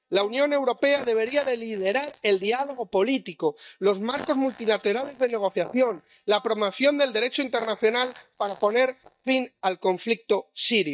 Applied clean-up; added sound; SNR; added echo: neural mask model DeepFilterNet 3.